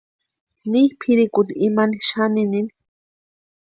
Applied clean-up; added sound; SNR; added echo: none; none; none; none.